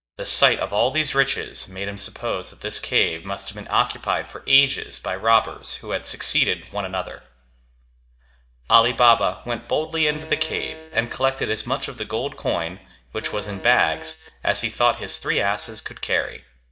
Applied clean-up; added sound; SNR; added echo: neural mask model DeepFilterNet 3.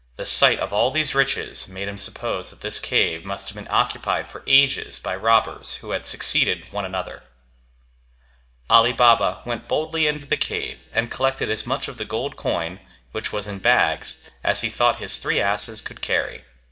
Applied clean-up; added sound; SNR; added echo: neural separator model SepFormer DNS4.